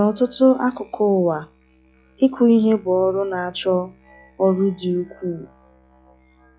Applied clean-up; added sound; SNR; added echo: classical method log-MMSE.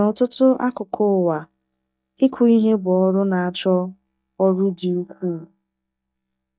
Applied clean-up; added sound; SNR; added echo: neural mask model DeepFilterNet 3.